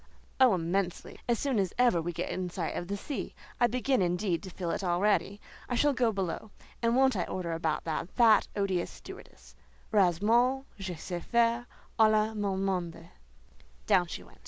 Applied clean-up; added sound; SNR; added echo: none; none; none; none.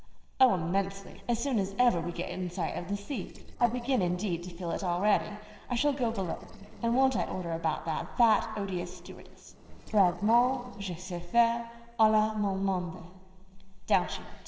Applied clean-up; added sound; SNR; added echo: neural separator model SepFormer DNS4.